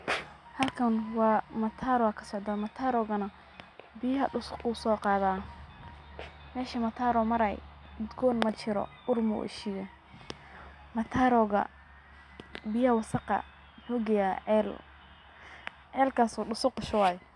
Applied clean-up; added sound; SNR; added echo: none; none; none; none.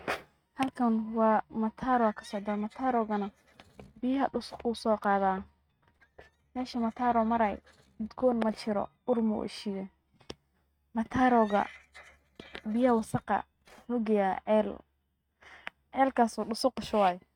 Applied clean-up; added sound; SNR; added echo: neural mask model RNNoise.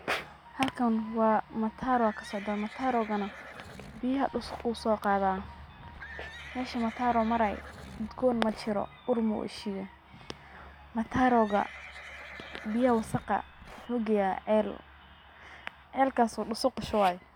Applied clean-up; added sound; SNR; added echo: none; Livestock, farm animals, working animals; 16 dB; none.